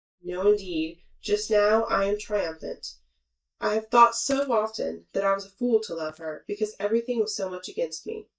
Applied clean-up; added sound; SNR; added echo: neural mask model DeepFilterNet 3.